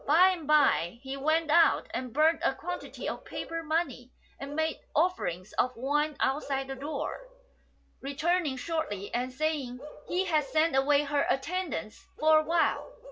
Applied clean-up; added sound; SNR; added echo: none; Bark / Livestock, farm animals, working animals; 18 dB; none.